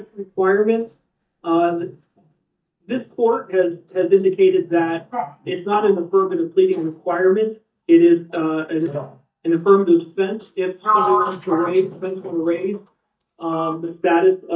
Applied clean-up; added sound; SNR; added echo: neural mask model DeepFilterNet 3.